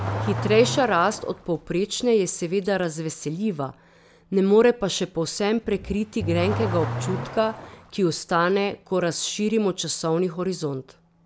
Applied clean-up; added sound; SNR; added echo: none; Accelerating, revving, vroom / Car; 11 dB; none.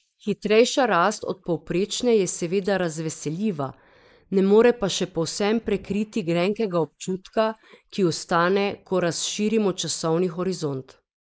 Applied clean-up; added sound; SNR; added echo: neural mask model Resemble Enhance denoiser.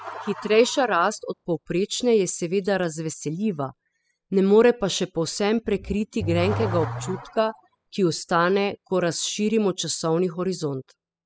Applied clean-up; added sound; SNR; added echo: classical method spectral subtraction.